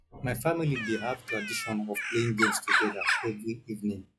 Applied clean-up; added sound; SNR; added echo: classical method log-MMSE.